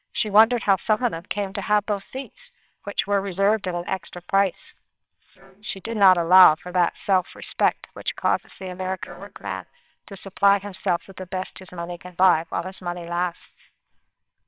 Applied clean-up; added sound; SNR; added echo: neural separator model SepFormer WHAMR!.